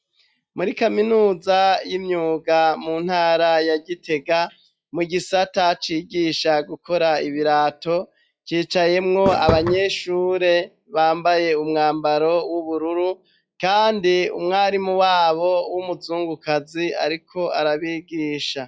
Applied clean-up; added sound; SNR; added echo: classical method log-MMSE.